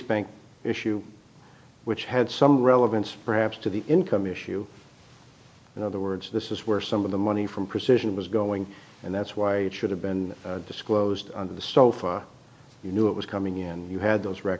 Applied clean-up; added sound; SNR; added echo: none; none; none; none.